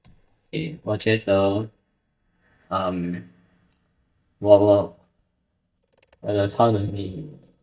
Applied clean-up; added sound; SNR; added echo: neural mask model DeepFilterNet 3.